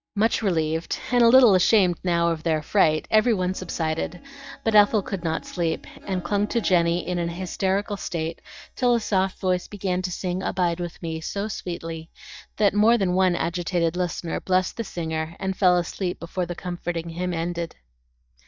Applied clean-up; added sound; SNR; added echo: neural mask model DeepFilterNet 3.